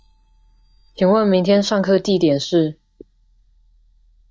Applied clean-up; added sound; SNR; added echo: neural mask model DeepFilterNet 3.